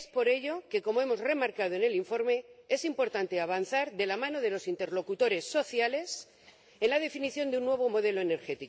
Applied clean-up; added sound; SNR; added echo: none; none; none; none.